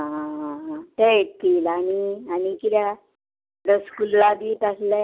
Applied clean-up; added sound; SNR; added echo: none; none; none; none.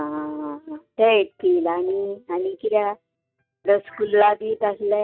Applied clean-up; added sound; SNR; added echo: neural mask model RNNoise.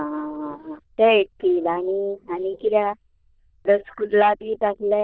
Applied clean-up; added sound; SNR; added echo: neural diffusion model UNIVERSE++.